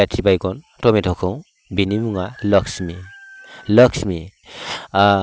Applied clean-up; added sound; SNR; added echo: none; none; none; none.